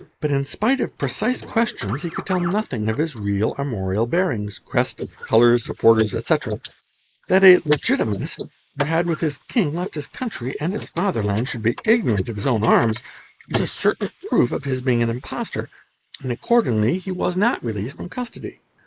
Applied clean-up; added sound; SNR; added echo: neural mask model Resemble Enhance denoiser.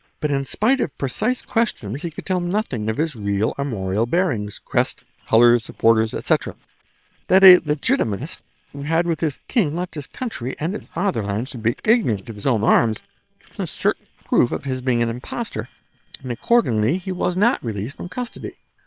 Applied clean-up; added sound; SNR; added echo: neural separator model SepFormer WHAM!.